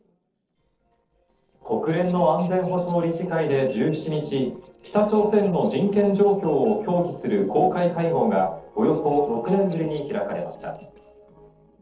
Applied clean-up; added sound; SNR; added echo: neural separator model SepFormer DNS4.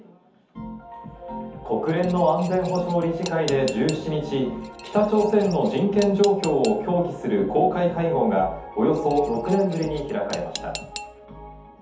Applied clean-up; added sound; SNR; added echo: none; Cutlery, silverware / Dishes, pots, and pans; 17 dB; reverberation time 0.6 s.